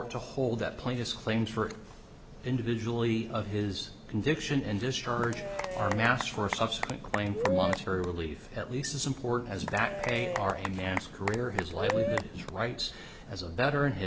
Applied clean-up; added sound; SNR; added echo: none; Applause / Cheering / Clapping; 3 dB; none.